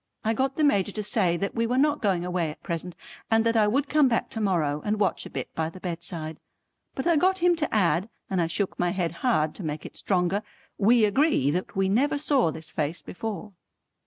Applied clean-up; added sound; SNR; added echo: none; none; none; none.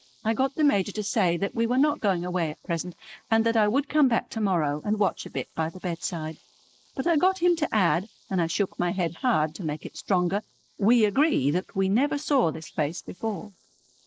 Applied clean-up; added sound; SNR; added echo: neural mask model Resemble Enhance denoiser.